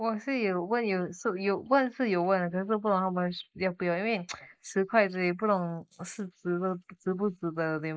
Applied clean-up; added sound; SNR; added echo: neural mask model Resemble Enhance denoiser.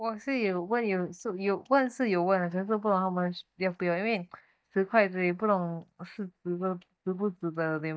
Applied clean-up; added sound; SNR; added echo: neural mask model DeepFilterNet 3.